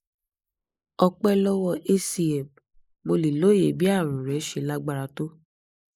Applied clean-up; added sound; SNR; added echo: neural mask model Resemble Enhance denoiser.